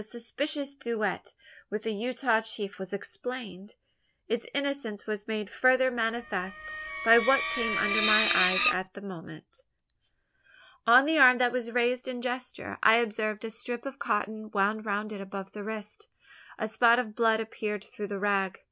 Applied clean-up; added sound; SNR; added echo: none; Screech; 2 dB; none.